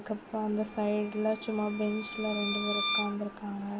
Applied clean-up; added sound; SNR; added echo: none; Bowed string instrument; 5 dB; none.